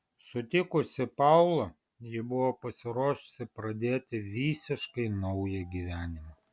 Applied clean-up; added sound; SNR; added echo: none; none; none; none.